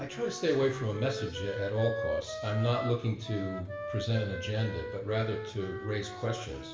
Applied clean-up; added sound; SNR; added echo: none; Wind instrument, woodwind instrument; 7 dB; reverberation time 1.1 s.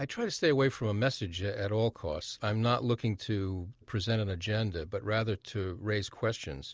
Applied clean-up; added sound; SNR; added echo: none; none; none; none.